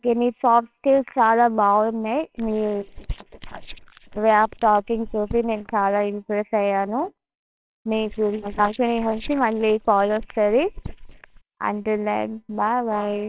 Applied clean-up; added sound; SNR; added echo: neural separator model SepFormer WHAMR!.